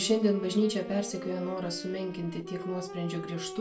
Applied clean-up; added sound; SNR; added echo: none; Wind instrument, woodwind instrument; 11 dB; reverberation time 0.3 s.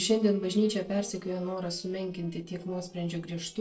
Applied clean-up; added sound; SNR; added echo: neural separator model SepFormer DNS4.